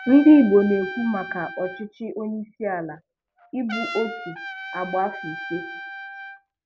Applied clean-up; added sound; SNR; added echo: none; Trumpet; 14 dB; none.